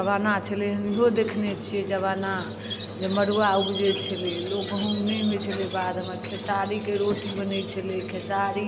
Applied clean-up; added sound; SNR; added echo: none; Squeak; 8 dB; none.